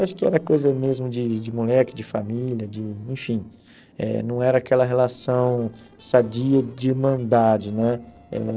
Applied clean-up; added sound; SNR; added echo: neural separator model SepFormer DNS4.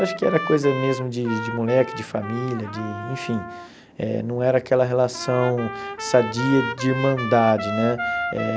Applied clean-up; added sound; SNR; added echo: none; Trumpet; 8 dB; none.